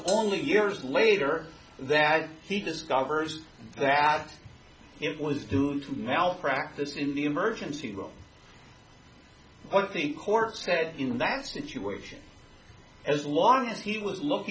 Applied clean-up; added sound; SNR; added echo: none; Bell; 17 dB; none.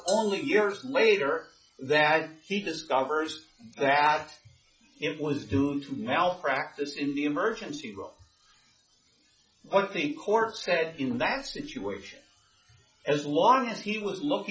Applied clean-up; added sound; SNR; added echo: classical method log-MMSE.